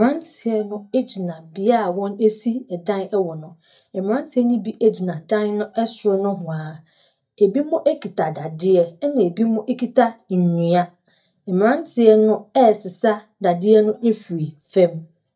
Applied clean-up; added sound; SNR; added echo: neural mask model DeepFilterNet 3.